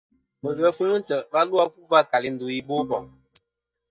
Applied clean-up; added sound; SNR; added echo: neural mask model DeepFilterNet 3.